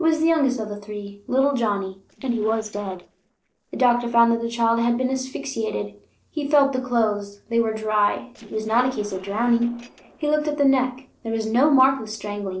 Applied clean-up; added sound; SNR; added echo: neural separator model SepFormer DNS4.